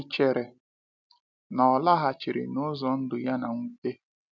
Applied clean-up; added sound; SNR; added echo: none; none; none; none.